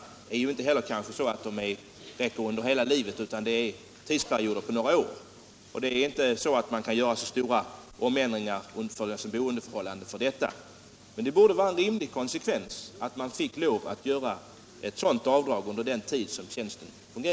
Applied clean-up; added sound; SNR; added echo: none; none; none; none.